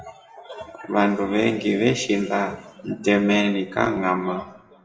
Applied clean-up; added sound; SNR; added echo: none; none; none; reverberation time 1.2 s.